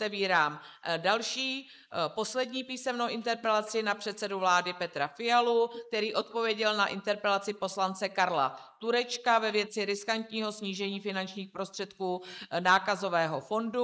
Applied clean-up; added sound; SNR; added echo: neural mask model Resemble Enhance denoiser.